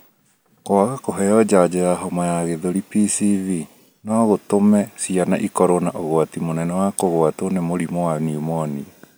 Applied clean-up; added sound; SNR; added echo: none; none; none; none.